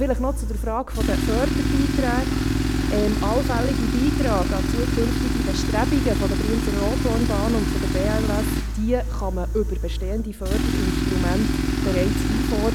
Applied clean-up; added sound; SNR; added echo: none; Tools; -4 dB; none.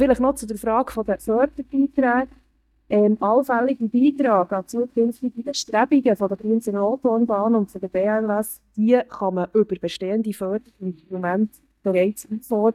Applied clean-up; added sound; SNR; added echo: neural mask model DeepFilterNet 3.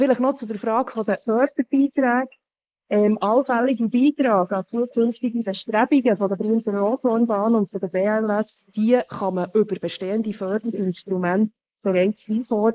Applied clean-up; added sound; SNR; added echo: neural mask model Resemble Enhance denoiser.